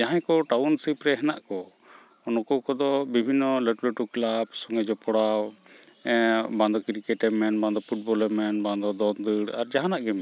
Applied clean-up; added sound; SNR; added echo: none; none; none; none.